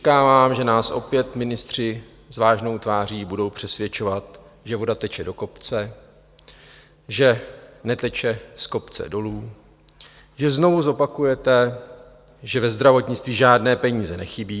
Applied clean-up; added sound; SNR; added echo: none; none; none; none.